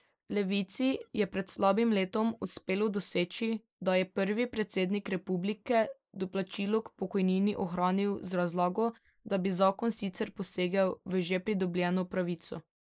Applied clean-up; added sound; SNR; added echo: neural mask model Resemble Enhance denoiser.